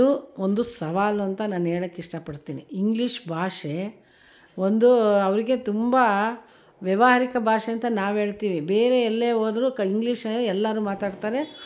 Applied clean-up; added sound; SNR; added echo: none; none; none; none.